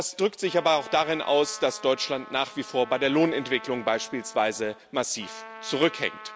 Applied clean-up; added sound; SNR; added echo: none; Trumpet; 17 dB; none.